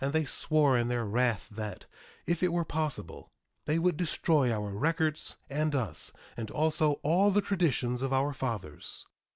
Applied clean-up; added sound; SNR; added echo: none; none; none; none.